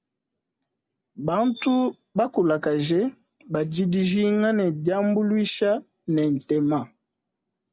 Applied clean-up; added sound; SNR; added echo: none; none; none; none.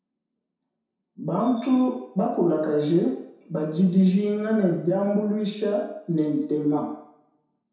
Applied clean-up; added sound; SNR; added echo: none; none; none; reverberation time 0.7 s.